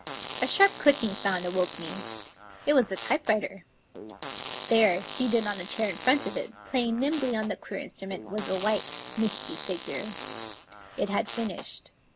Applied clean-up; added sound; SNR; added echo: none; Fart; 12 dB; none.